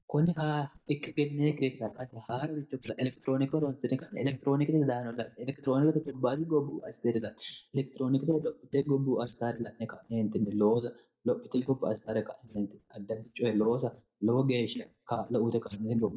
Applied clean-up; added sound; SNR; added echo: neural mask model DeepFilterNet 3.